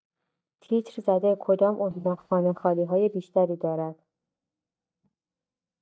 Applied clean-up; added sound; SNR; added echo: neural mask model DeepFilterNet 3.